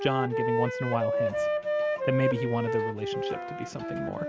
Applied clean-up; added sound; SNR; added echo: none; Wind instrument, woodwind instrument; -2 dB; none.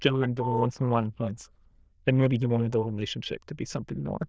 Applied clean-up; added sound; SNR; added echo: neural diffusion model UNIVERSE++.